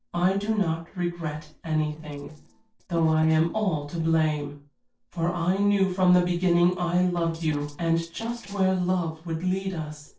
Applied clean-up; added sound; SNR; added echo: neural separator model SepFormer DNS4.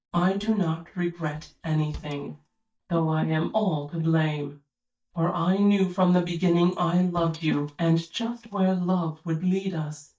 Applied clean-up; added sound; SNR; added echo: neural mask model DeepFilterNet 3.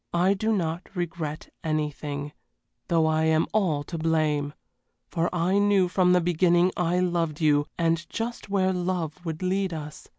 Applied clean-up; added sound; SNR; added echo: none; none; none; none.